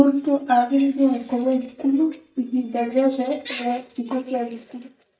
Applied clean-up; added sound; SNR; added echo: neural mask model DeepFilterNet 3.